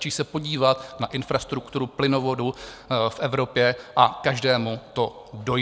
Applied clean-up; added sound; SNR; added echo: none; none; none; none.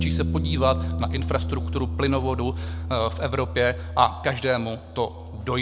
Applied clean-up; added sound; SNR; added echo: none; Bass guitar; 3 dB; none.